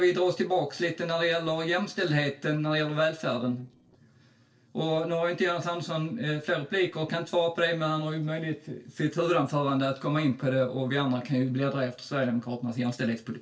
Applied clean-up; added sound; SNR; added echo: neural separator model SepFormer DNS4.